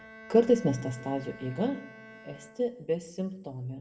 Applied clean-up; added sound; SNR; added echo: none; Bowed string instrument; 19 dB; reverberation time 0.7 s.